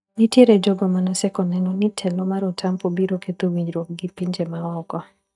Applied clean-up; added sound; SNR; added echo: neural mask model DeepFilterNet 3.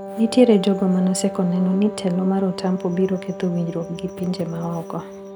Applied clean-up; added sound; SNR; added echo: none; Wind instrument, woodwind instrument; 12 dB; none.